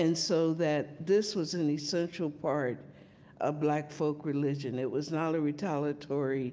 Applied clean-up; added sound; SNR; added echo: none; none; none; none.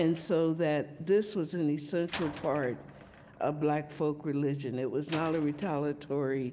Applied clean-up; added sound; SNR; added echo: none; Slam; 18 dB; none.